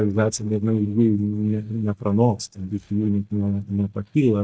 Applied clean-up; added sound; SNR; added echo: neural mask model DeepFilterNet 3.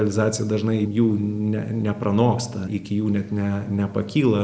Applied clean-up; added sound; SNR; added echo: none; none; none; none.